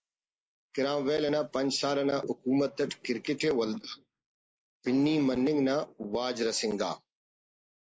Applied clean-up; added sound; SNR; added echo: neural mask model Resemble Enhance denoiser.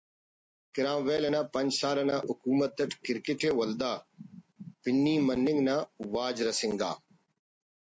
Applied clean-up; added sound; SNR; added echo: none; none; none; none.